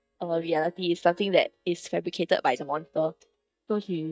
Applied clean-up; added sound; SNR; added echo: neural mask model DeepFilterNet 3.